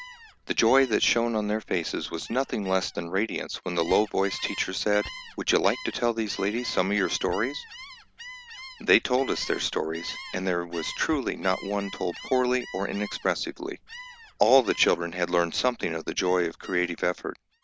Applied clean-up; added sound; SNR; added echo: none; Gull, seagull; 17 dB; none.